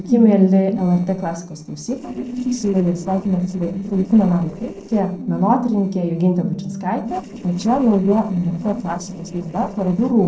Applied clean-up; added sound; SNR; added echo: neural separator model SepFormer DNS4.